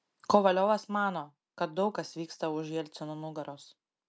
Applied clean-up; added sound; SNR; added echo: none; none; none; none.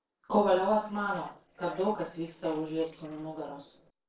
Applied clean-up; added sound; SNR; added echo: neural separator model SepFormer DNS4.